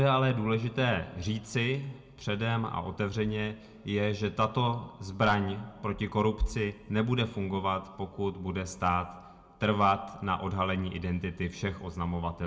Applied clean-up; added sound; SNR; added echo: none; none; none; reverberation time 0.3 s.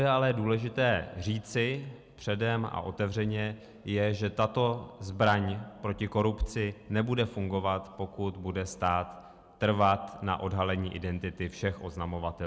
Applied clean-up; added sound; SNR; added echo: none; none; none; none.